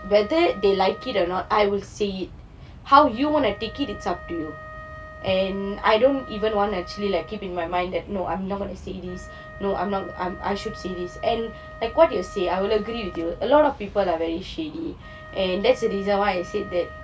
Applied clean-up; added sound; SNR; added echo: none; Wind instrument, woodwind instrument; 18 dB; none.